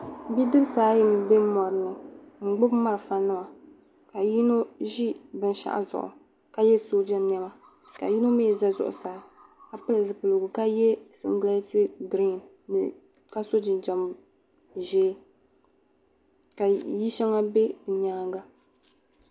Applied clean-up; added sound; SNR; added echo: none; none; none; none.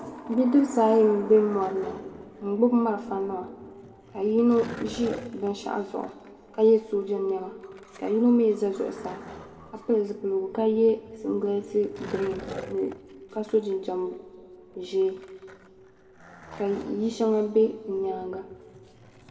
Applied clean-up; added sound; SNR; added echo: none; Skateboard; 20 dB; reverberation time 2.0 s.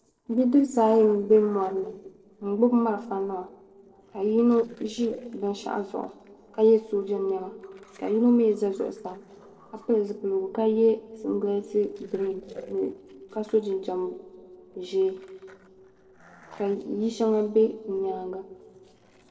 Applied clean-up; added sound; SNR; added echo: neural separator model SepFormer DNS4.